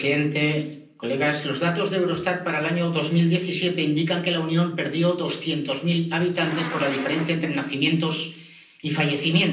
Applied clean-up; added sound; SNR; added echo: none; Insect; 9 dB; reverberation time 0.6 s.